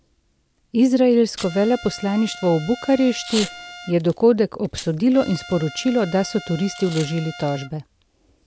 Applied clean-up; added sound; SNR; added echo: none; Trumpet + Packing tape, duct tape / Tearing; 16 dB; none.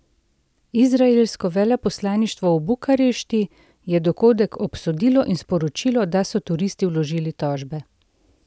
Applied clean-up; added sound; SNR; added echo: none; none; none; none.